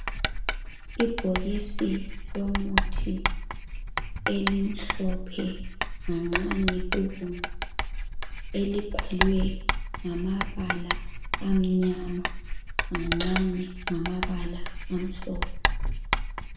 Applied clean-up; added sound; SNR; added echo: none; Writing; -1 dB; reverberation time 0.6 s.